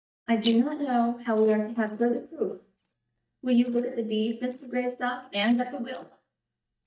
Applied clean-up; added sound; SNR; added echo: neural mask model DeepFilterNet 3.